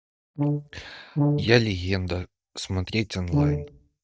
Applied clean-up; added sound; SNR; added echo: neural mask model DeepFilterNet 3.